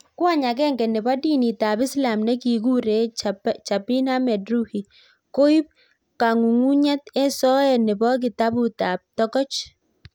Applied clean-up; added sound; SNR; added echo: none; none; none; none.